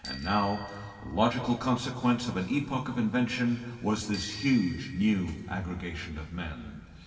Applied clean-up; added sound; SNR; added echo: none; Bicycle bell; 19 dB; reverberation time 2.3 s.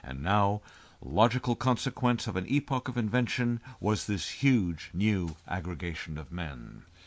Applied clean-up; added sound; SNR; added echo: none; none; none; none.